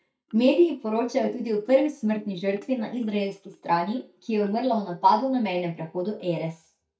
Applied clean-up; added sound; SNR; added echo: neural mask model DeepFilterNet 3.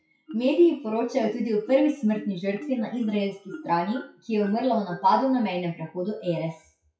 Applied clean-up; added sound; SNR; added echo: classical method WPE with log-MMSE.